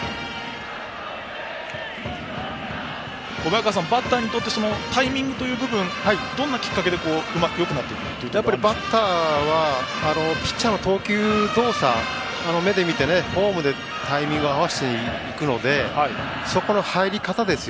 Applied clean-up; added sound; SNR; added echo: none; none; none; none.